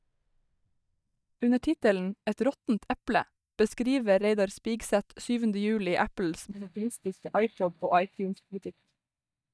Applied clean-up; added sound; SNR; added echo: neural mask model DeepFilterNet 3.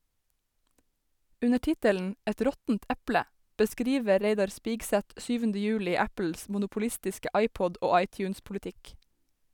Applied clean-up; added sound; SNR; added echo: none; none; none; none.